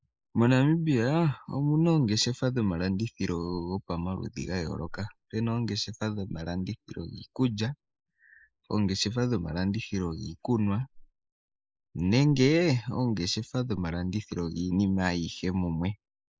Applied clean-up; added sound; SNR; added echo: neural mask model Resemble Enhance denoiser.